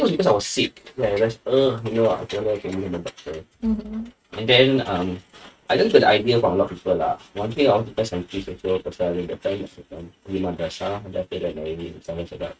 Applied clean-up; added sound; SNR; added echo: neural mask model RNNoise.